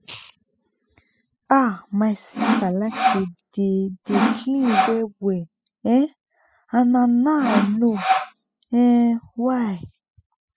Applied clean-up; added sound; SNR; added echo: classical method spectral subtraction.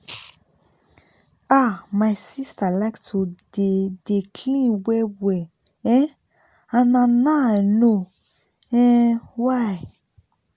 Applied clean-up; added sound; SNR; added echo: none; none; none; none.